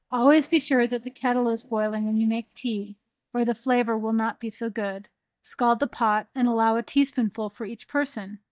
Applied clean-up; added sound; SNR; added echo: neural mask model DeepFilterNet 3.